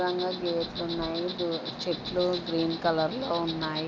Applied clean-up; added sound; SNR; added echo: none; Insect; 8 dB; none.